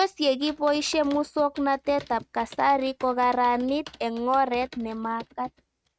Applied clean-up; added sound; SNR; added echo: neural mask model RNNoise.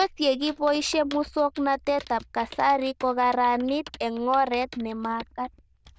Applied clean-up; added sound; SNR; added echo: neural diffusion model UNIVERSE++.